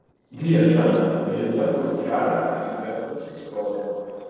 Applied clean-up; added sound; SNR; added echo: neural separator model SepFormer DNS4.